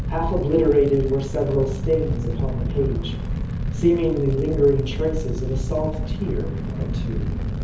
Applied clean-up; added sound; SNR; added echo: none; Fire; 2 dB; reverberation time 0.7 s.